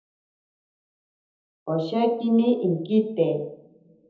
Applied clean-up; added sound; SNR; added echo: none; none; none; reverberation time 0.9 s.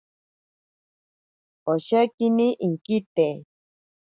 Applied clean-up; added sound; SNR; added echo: none; none; none; none.